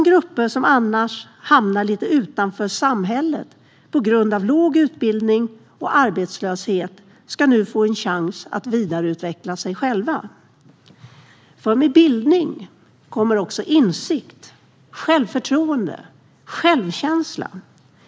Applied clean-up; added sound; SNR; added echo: none; none; none; none.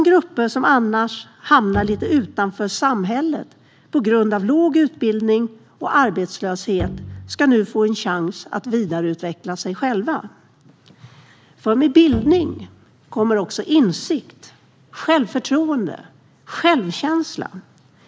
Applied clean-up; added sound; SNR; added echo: none; Bowed string instrument; 13 dB; none.